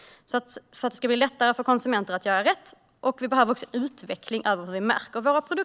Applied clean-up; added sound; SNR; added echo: none; none; none; none.